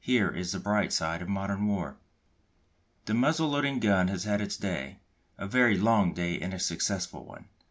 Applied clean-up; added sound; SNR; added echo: none; none; none; none.